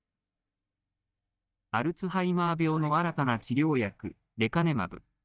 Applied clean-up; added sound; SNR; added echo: neural mask model DeepFilterNet 3.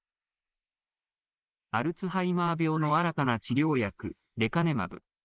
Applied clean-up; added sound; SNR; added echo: neural mask model Resemble Enhance denoiser.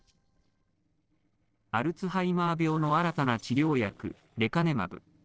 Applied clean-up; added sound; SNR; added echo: neural separator model SepFormer DNS4.